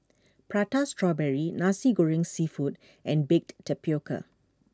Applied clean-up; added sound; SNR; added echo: none; none; none; none.